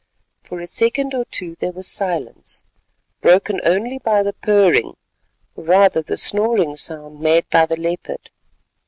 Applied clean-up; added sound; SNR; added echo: none; none; none; none.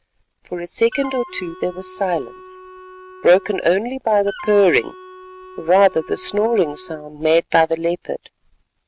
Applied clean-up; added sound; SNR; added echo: none; Wind instrument, woodwind instrument; 18 dB; none.